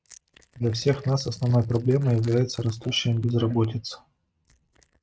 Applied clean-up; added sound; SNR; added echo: neural mask model RNNoise.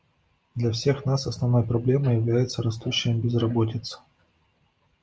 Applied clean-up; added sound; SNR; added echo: none; none; none; none.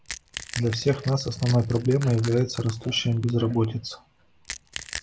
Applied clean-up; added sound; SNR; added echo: none; Crack / Crushing; 15 dB; none.